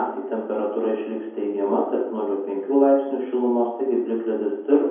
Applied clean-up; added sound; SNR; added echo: none; none; none; reverberation time 0.9 s.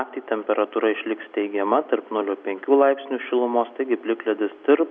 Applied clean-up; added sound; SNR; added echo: none; none; none; none.